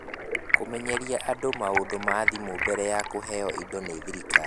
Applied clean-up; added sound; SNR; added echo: none; Stream; -1 dB; none.